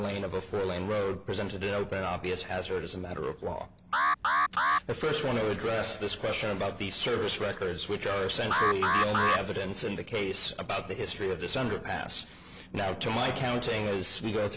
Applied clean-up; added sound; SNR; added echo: none; Alarm; -2 dB; none.